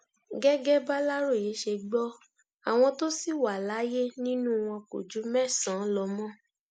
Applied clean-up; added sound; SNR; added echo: none; none; none; none.